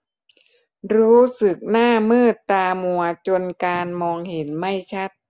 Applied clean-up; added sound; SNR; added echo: none; none; none; none.